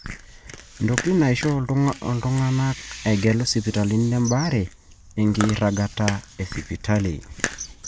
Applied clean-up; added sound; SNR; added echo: none; Chewing, mastication; 13 dB; none.